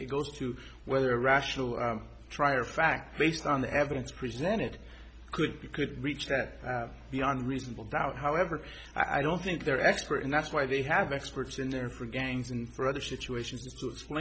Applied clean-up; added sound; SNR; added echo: none; none; none; none.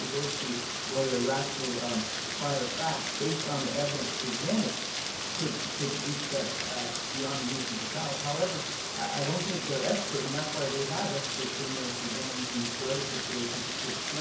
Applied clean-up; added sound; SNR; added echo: none; Rain; 0 dB; reverberation time 0.6 s.